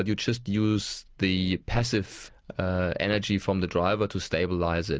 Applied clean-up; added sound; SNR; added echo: none; none; none; none.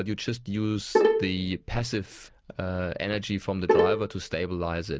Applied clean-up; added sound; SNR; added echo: none; Bowed string instrument; -5 dB; none.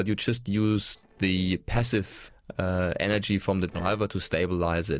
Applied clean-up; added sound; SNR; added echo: neural separator model SepFormer DNS4.